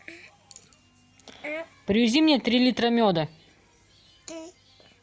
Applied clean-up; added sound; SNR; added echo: none; none; none; none.